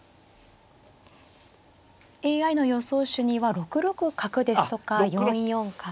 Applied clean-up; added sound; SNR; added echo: none; none; none; none.